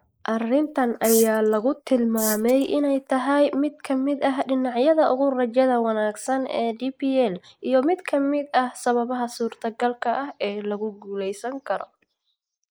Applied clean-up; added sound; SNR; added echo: neural mask model Resemble Enhance denoiser.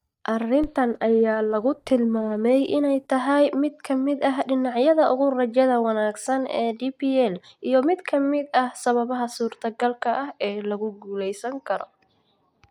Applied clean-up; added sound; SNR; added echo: neural mask model DeepFilterNet 3.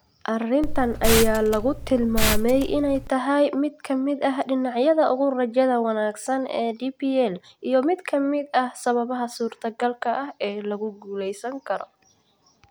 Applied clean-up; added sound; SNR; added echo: none; Liquid; 0 dB; none.